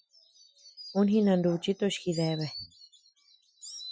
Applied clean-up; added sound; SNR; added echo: classical method Wiener filter.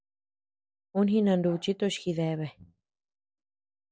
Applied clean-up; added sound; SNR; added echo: none; none; none; none.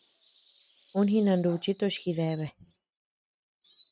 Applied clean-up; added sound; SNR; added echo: neural mask model RNNoise.